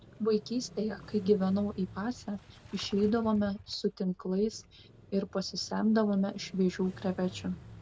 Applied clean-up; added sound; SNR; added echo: none; Engine starting / Motorcycle; 19 dB; none.